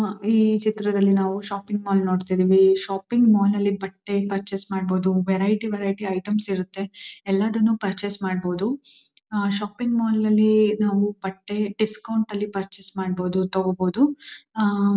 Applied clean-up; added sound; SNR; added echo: none; none; none; none.